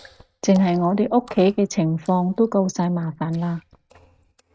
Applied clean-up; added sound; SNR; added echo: neural mask model RNNoise.